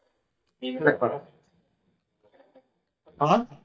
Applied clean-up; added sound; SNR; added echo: neural mask model DeepFilterNet 3.